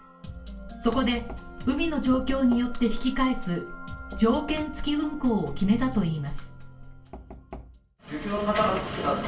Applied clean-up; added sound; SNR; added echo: none; Knock; 19 dB; reverberation time 0.3 s.